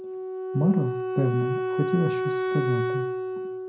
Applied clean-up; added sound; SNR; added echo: none; Wind instrument, woodwind instrument; 1 dB; reverberation time 0.2 s.